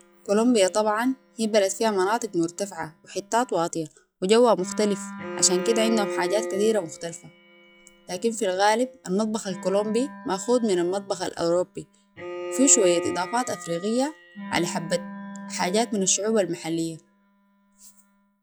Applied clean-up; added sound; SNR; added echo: classical method log-MMSE.